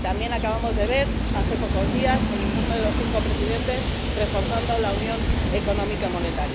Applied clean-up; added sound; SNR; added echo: none; Train; -4 dB; none.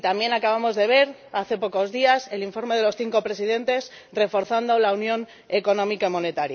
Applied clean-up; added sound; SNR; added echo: none; none; none; none.